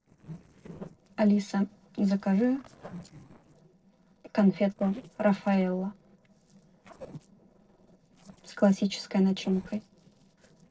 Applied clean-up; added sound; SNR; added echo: neural separator model SepFormer DNS4.